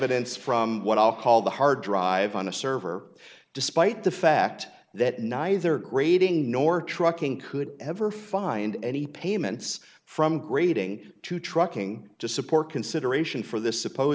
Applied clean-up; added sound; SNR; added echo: none; none; none; none.